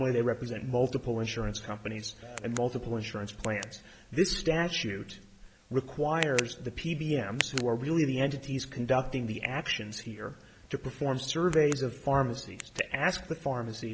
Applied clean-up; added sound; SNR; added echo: none; Tick; 14 dB; none.